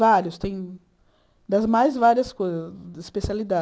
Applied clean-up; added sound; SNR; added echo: none; none; none; none.